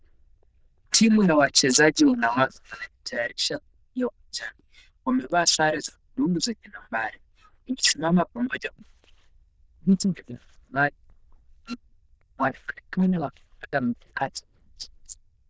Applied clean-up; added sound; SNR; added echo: neural diffusion model UNIVERSE++.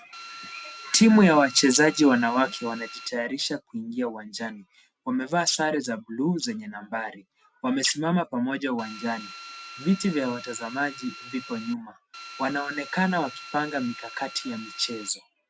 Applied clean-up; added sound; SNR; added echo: none; Drill; 15 dB; none.